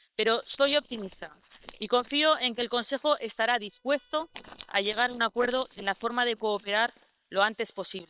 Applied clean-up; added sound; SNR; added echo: neural separator model SepFormer WHAM!.